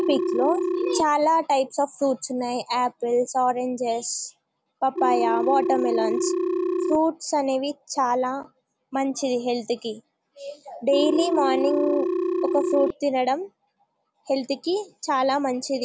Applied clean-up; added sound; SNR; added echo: none; Telephone; 4 dB; none.